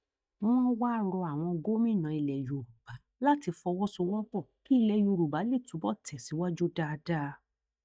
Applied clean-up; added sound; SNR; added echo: neural mask model DeepFilterNet 3.